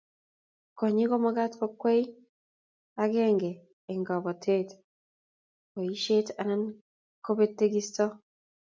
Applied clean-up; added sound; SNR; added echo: none; none; none; none.